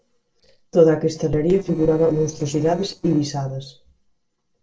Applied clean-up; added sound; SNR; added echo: neural separator model SepFormer DNS4.